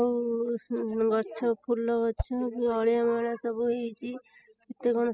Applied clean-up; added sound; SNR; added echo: classical method spectral subtraction.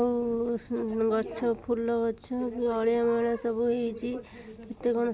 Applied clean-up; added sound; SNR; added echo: none; none; none; none.